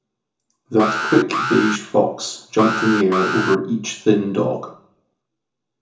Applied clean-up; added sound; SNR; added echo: none; Alarm; 5 dB; reverberation time 0.6 s.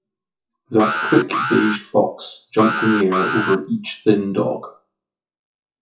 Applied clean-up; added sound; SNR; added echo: classical method WPE with log-MMSE.